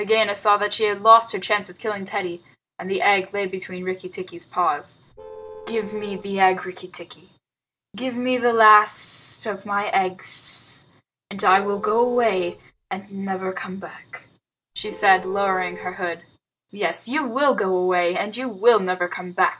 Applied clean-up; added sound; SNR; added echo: neural separator model SepFormer DNS4.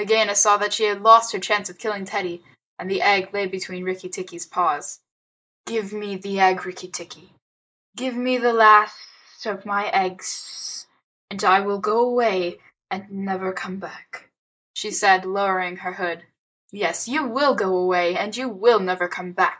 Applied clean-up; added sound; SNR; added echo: neural mask model Resemble Enhance denoiser.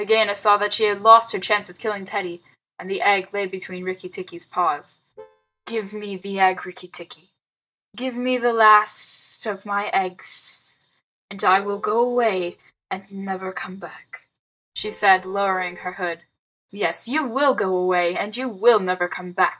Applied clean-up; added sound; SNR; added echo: neural mask model DeepFilterNet 3.